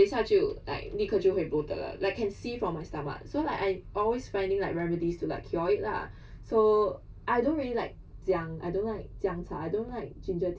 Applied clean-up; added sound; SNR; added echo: none; none; none; reverberation time 0.2 s.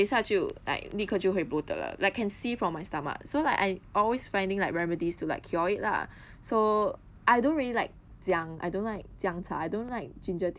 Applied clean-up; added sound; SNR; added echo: none; none; none; none.